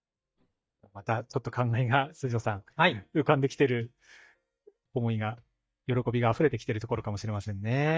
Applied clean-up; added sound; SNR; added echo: neural mask model DeepFilterNet 3.